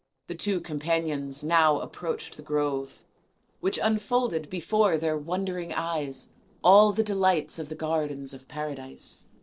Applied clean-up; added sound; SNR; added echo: neural separator model SepFormer DNS4.